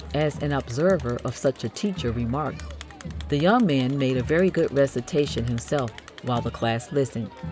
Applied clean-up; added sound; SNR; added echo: none; Crowd; 13 dB; none.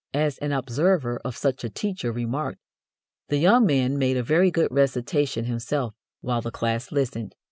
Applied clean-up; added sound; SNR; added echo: none; none; none; none.